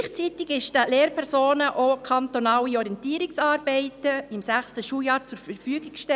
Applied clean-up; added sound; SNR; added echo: none; none; none; none.